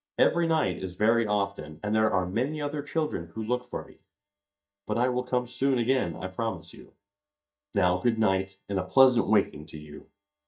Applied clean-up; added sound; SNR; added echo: neural mask model DeepFilterNet 3.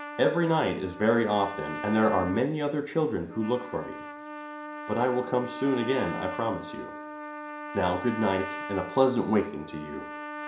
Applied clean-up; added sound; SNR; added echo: none; Trumpet; 11 dB; reverberation time 0.5 s.